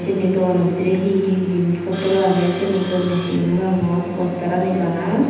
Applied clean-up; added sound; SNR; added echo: none; Sawing; 19 dB; reverberation time 1.1 s.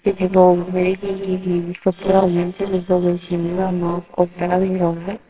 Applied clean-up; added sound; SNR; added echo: neural separator model SepFormer WHAMR!.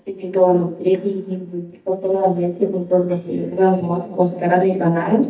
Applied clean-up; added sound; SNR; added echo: neural mask model DeepFilterNet 3.